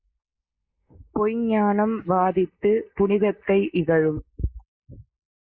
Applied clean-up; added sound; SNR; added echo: neural mask model Resemble Enhance denoiser.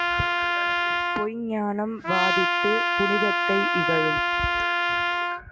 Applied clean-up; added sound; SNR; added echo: none; Trumpet; -5 dB; none.